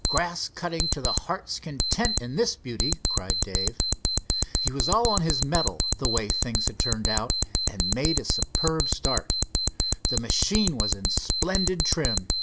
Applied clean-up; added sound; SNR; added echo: none; Alarm; -4 dB; none.